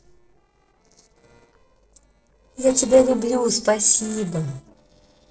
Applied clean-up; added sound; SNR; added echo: neural separator model SepFormer DNS4.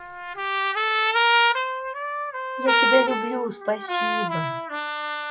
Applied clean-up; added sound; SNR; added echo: classical method WPE with log-MMSE.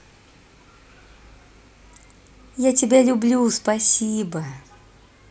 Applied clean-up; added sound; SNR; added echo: none; none; none; none.